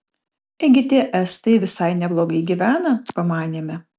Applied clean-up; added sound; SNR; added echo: none; none; none; none.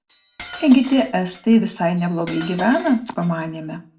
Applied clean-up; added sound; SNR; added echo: none; Cutlery, silverware; 20 dB; reverberation time 0.3 s.